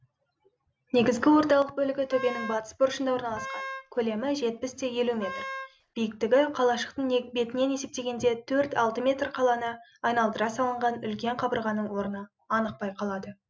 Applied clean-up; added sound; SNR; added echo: none; Wind instrument, woodwind instrument; 11 dB; none.